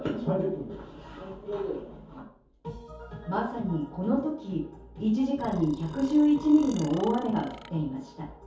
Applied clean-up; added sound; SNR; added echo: none; Burping, eructation; 16 dB; reverberation time 0.6 s.